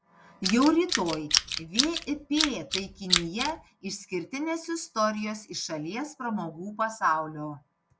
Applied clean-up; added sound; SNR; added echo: none; Tools; 0 dB; none.